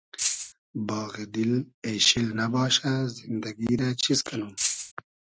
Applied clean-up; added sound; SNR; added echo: none; Rattle (instrument); 1 dB; none.